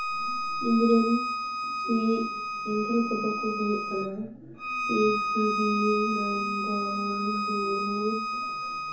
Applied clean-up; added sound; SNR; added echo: none; Bowed string instrument; 2 dB; reverberation time 0.6 s.